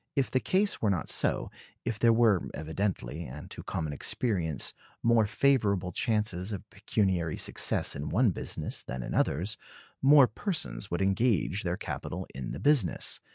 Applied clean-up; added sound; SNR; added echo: none; none; none; none.